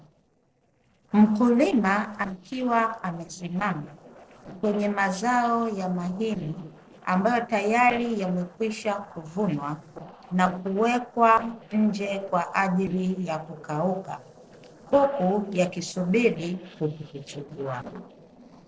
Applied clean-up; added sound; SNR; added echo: neural separator model SepFormer DNS4.